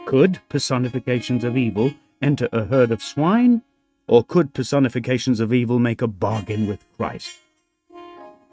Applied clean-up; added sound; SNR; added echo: neural mask model RNNoise.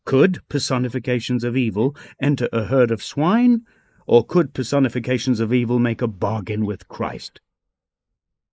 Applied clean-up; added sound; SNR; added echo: neural mask model Resemble Enhance denoiser.